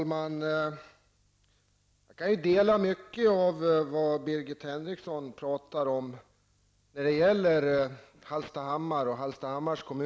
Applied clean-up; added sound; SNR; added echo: none; none; none; none.